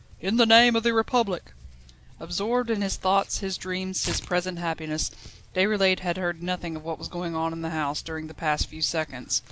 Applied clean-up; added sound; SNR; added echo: none; Tearing; 19 dB; none.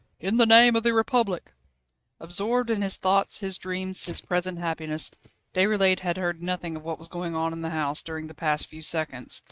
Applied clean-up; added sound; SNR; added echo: neural mask model RNNoise.